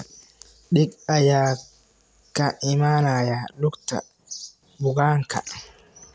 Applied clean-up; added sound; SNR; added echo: none; none; none; none.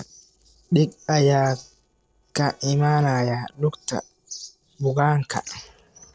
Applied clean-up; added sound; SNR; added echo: neural separator model SepFormer DNS4.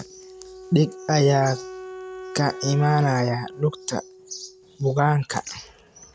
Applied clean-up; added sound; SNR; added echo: none; Wind instrument, woodwind instrument; 16 dB; none.